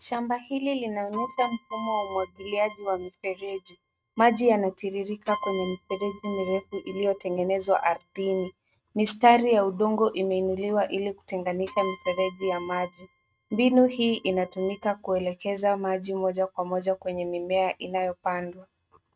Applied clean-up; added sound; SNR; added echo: neural mask model RNNoise.